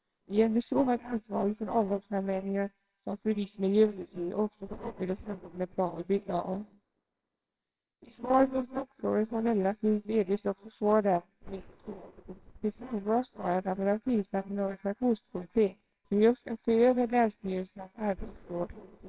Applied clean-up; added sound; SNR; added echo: neural separator model SepFormer WHAMR!.